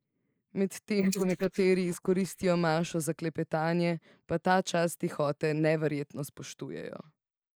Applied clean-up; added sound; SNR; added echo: neural mask model Resemble Enhance denoiser.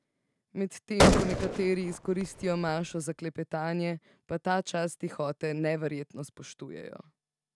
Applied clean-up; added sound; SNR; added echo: none; Gunshot, gunfire; -4 dB; none.